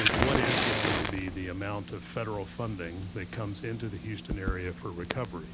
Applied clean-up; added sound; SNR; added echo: none; Fire; -3 dB; none.